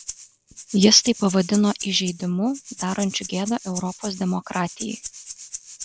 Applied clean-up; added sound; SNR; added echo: none; Rattle (instrument); 14 dB; none.